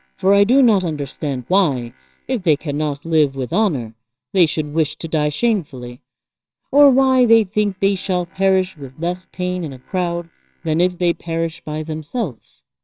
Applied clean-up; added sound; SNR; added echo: neural separator model SepFormer WHAMR!.